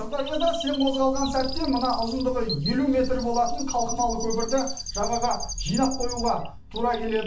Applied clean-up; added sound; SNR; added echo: none; Chirp, tweet; 12 dB; reverberation time 0.3 s.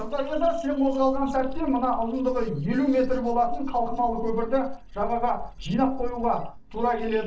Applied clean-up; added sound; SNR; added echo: neural separator model SepFormer DNS4.